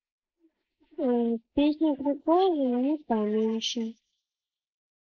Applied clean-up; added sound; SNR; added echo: neural mask model Resemble Enhance denoiser.